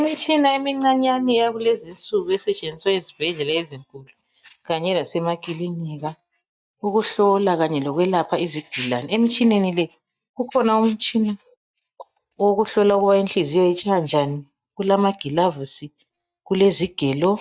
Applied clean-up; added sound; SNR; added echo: neural mask model DeepFilterNet 3.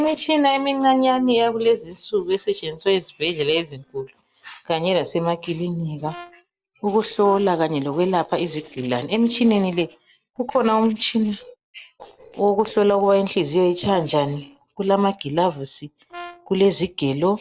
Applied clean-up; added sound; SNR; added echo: neural separator model SepFormer DNS4.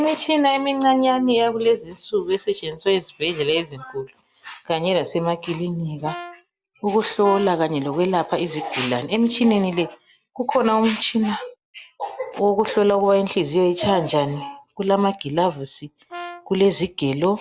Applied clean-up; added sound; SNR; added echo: none; Brass instrument; 17 dB; none.